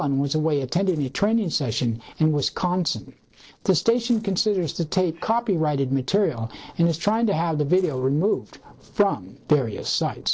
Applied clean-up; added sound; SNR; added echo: neural separator model SepFormer DNS4.